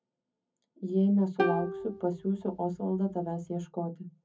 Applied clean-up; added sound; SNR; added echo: none; Plucked string instrument; 6 dB; reverberation time 0.3 s.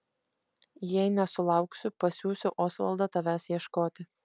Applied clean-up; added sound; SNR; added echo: none; none; none; none.